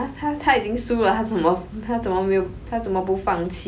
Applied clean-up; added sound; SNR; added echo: none; none; none; none.